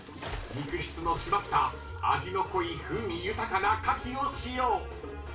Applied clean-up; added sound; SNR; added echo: none; Bathtub (filling or washing) / Splash, splatter; 19 dB; reverberation time 0.3 s.